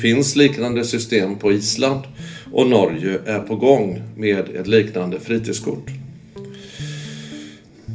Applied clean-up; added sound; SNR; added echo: none; Guitar; 15 dB; reverberation time 0.3 s.